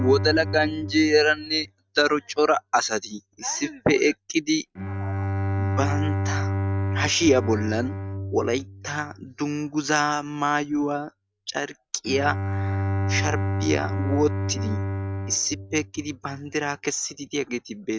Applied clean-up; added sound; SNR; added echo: neural mask model RNNoise.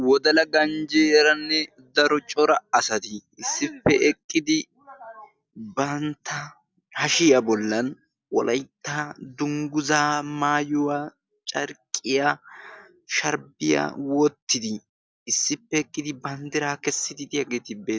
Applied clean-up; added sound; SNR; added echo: none; none; none; none.